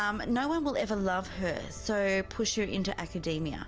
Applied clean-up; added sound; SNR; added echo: none; none; none; none.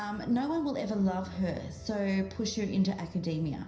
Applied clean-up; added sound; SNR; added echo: none; none; none; reverberation time 0.5 s.